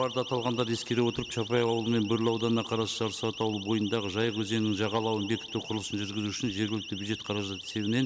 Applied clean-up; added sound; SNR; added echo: none; Siren; 12 dB; none.